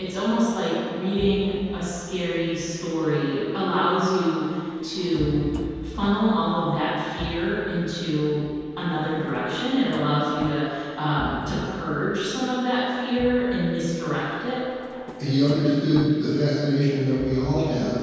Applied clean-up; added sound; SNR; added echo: none; Drawer open or close; 17 dB; reverberation time 2.1 s.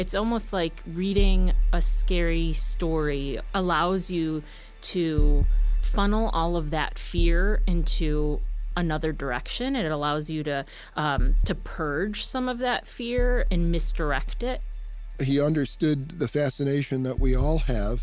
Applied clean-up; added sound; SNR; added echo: none; none; none; none.